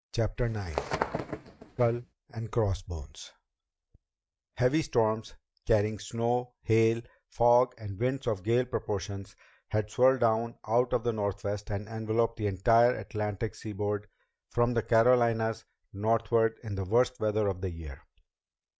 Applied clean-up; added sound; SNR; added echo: neural mask model RNNoise.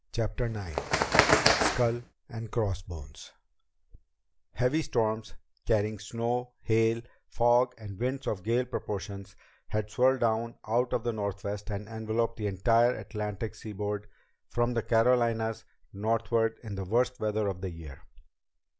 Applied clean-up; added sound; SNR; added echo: none; Bird; -2 dB; none.